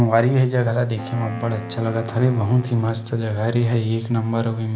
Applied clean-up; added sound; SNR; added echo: none; Wind instrument, woodwind instrument; 17 dB; none.